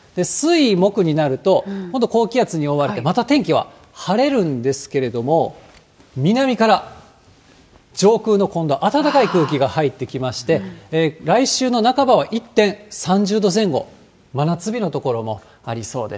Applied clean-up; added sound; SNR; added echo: none; none; none; none.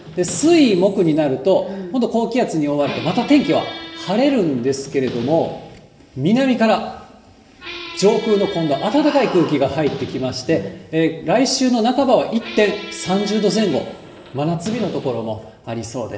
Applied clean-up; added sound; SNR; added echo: none; Squeak; 17 dB; reverberation time 1.1 s.